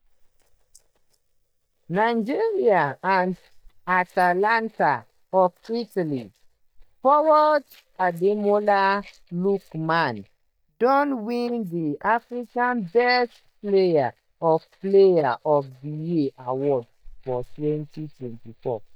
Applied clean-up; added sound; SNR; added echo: neural mask model DeepFilterNet 3.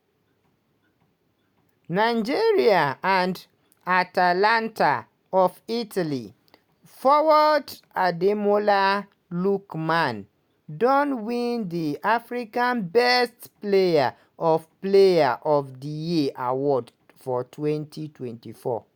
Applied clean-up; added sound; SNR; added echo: none; none; none; none.